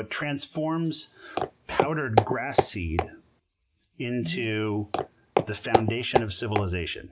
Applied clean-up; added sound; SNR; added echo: none; Walk, footsteps; -2 dB; none.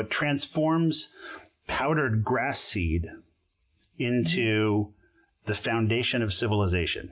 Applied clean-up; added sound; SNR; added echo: none; none; none; none.